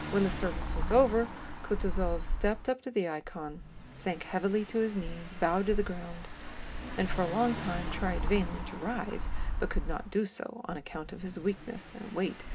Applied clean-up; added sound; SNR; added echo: none; Engine / Car; 3 dB; reverberation time 0.3 s.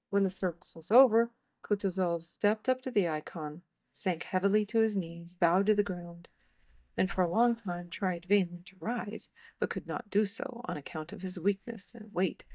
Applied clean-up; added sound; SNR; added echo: neural mask model DeepFilterNet 3.